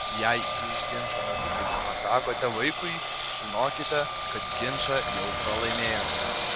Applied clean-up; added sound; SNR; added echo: none; Engine; -4 dB; none.